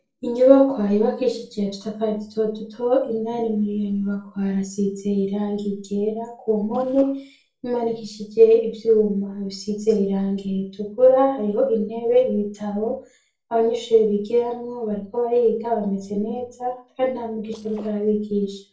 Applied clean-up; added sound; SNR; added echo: neural separator model SepFormer DNS4.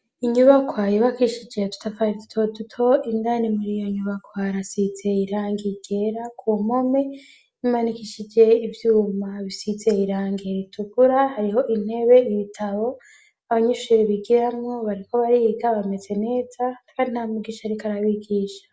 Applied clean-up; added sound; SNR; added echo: none; none; none; none.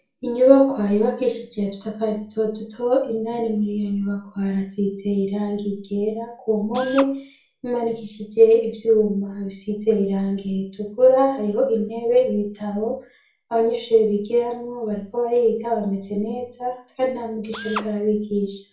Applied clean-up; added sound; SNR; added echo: none; Drill; 11 dB; reverberation time 0.3 s.